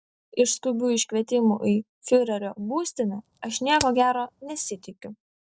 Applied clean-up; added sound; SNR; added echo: neural separator model SepFormer DNS4.